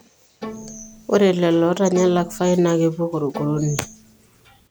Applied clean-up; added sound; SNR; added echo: none; Bowed string instrument; 17 dB; none.